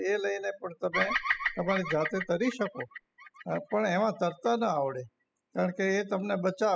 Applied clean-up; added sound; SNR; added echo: classical method spectral subtraction.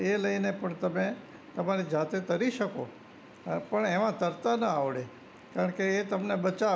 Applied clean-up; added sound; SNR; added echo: none; none; none; none.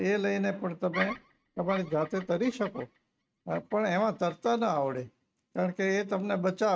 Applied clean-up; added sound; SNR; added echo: neural mask model RNNoise.